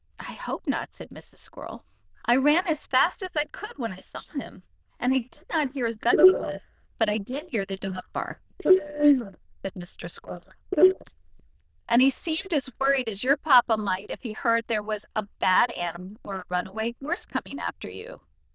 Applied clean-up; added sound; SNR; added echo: neural diffusion model UNIVERSE++.